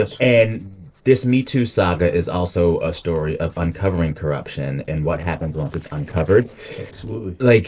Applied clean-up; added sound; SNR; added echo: neural separator model SepFormer DNS4.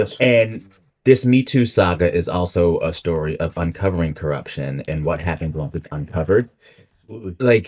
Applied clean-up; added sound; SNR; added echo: neural mask model DeepFilterNet 3.